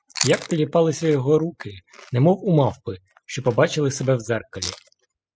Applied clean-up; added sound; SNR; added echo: classical method spectral subtraction.